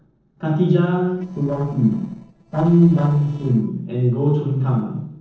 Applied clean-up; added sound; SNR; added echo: neural separator model SepFormer DNS4.